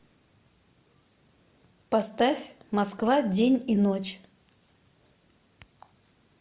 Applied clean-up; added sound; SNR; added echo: none; none; none; none.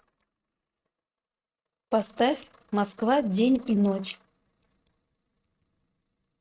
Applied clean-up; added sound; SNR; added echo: neural mask model RNNoise.